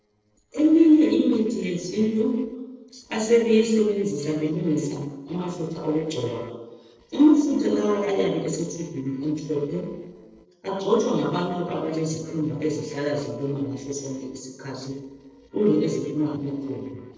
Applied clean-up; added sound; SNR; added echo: neural separator model SepFormer DNS4.